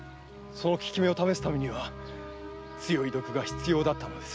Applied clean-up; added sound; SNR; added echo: none; none; none; none.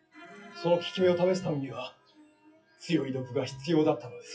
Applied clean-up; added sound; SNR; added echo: classical method WPE with log-MMSE.